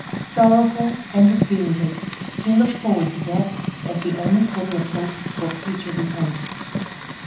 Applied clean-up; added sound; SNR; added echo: none; Fire; 7 dB; reverberation time 0.6 s.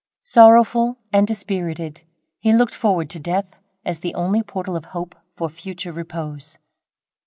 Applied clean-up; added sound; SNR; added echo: none; none; none; none.